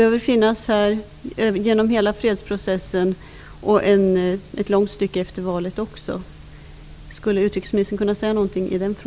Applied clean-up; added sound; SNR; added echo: none; none; none; none.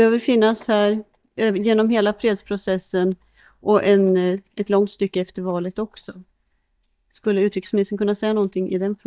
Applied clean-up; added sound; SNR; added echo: neural mask model DeepFilterNet 3.